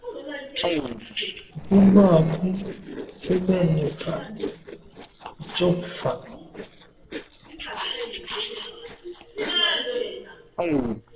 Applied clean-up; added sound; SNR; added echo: neural separator model SepFormer DNS4.